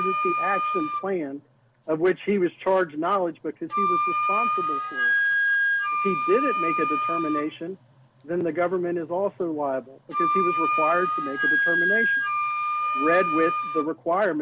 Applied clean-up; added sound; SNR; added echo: none; Wind instrument, woodwind instrument; -1 dB; none.